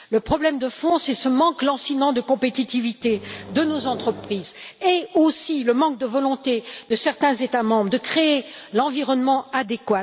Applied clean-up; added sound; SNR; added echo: none; Microwave oven; 15 dB; none.